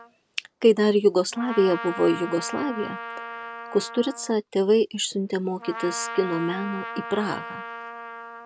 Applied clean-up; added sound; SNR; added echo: none; Trumpet; 12 dB; none.